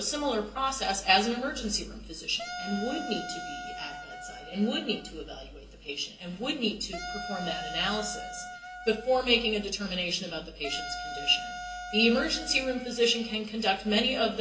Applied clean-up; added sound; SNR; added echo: none; Wind instrument, woodwind instrument; 10 dB; reverberation time 0.2 s.